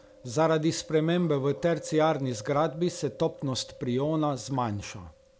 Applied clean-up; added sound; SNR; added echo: none; Chewing, mastication; 19 dB; none.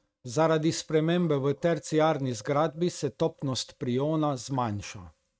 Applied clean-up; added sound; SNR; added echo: neural mask model RNNoise.